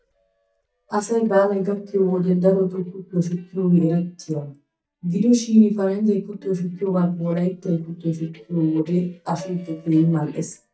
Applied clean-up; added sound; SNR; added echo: neural mask model DeepFilterNet 3.